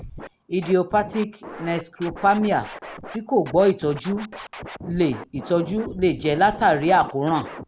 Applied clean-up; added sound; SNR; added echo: none; Scratching (performance technique); 15 dB; none.